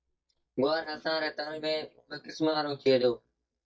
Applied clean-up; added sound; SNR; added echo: neural mask model DeepFilterNet 3.